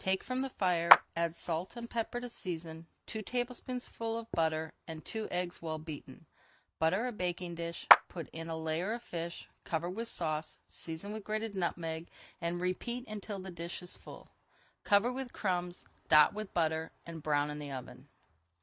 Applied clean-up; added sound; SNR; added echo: none; Clapping; -5 dB; none.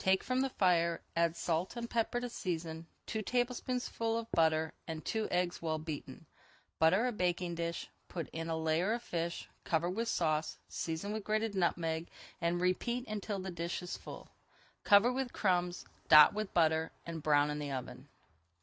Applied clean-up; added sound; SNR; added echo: none; none; none; none.